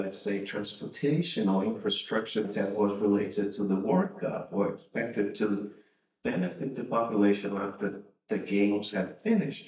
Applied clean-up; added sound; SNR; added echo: neural mask model DeepFilterNet 3.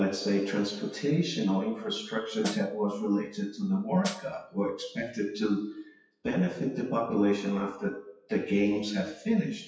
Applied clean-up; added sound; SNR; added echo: classical method WPE with log-MMSE.